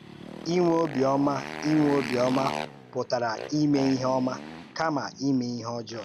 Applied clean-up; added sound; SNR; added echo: none; Motorcycle; 11 dB; none.